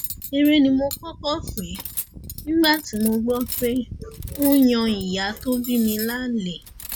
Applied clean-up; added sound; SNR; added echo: none; Cutlery, silverware; 11 dB; none.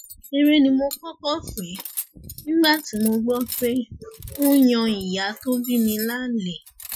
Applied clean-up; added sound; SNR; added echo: classical method Wiener filter.